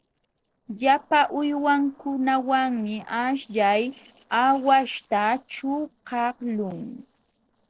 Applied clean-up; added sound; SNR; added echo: neural separator model SepFormer DNS4.